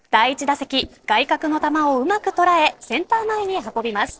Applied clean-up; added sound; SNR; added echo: neural separator model SepFormer DNS4.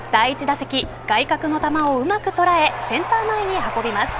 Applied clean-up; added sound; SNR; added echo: none; Writing; 16 dB; none.